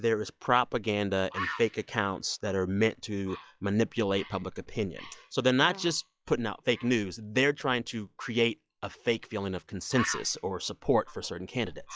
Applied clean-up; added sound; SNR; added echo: classical method log-MMSE.